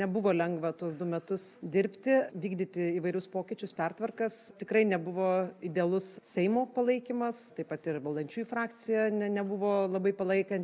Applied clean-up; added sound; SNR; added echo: none; none; none; none.